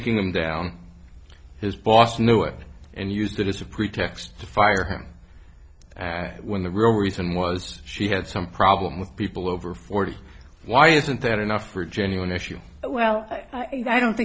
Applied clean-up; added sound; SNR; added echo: none; none; none; none.